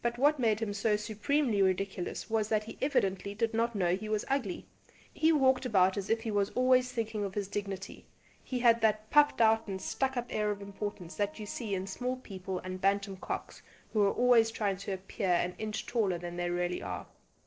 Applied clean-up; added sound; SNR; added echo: neural separator model SepFormer DNS4.